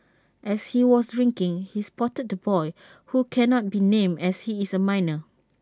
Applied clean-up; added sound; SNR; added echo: none; none; none; none.